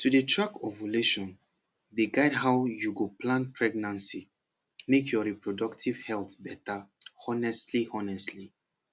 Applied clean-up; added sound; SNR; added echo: none; none; none; none.